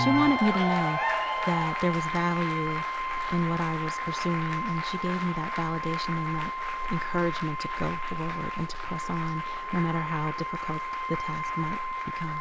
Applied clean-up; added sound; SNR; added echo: none; Applause / Cheering + Brass instrument; 2 dB; none.